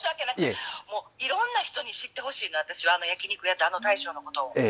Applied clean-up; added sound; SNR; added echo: none; none; none; none.